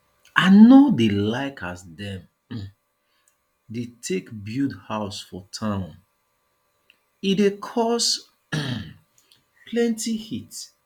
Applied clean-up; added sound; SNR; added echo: none; none; none; none.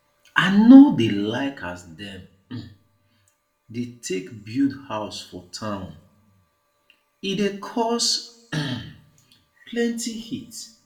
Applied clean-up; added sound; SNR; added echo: none; none; none; reverberation time 0.4 s.